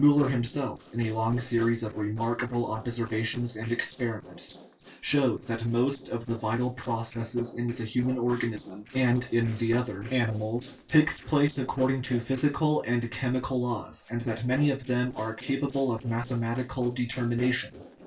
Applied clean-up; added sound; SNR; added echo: neural separator model SepFormer DNS4.